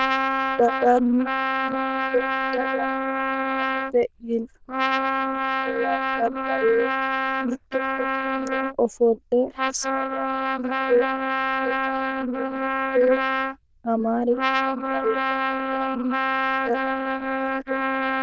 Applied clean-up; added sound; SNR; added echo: neural diffusion model UNIVERSE++.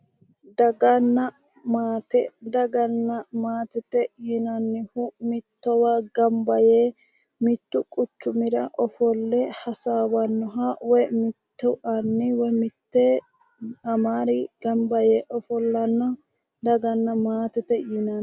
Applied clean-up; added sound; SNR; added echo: none; none; none; none.